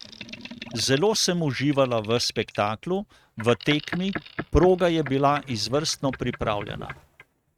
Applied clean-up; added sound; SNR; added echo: neural mask model RNNoise.